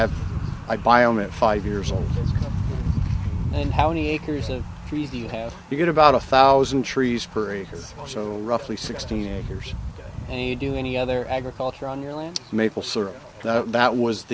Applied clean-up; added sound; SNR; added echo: none; none; none; none.